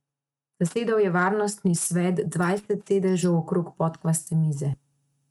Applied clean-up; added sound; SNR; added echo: neural mask model RNNoise.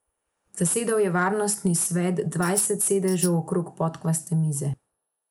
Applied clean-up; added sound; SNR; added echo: neural mask model Resemble Enhance denoiser.